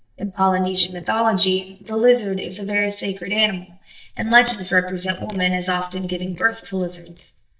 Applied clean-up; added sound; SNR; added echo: neural mask model DeepFilterNet 3.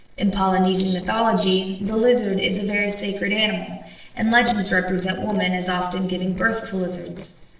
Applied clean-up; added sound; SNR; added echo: neural separator model SepFormer DNS4.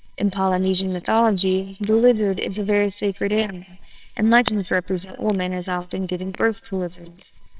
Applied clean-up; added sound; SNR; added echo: neural separator model SepFormer WHAMR!.